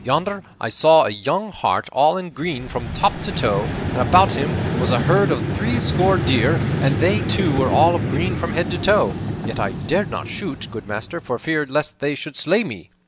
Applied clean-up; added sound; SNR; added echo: none; Vehicle; 4 dB; none.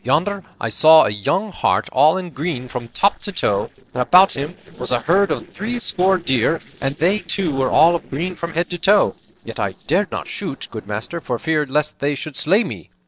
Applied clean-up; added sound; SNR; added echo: neural separator model SepFormer DNS4.